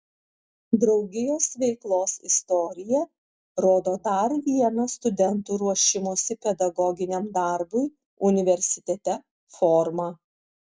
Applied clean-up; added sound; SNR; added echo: none; none; none; none.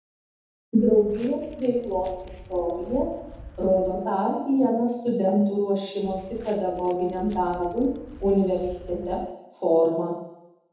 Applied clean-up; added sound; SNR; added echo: none; Walk, footsteps; 18 dB; reverberation time 0.8 s.